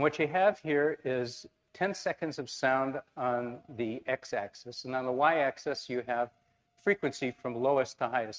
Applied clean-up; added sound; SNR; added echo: neural mask model RNNoise.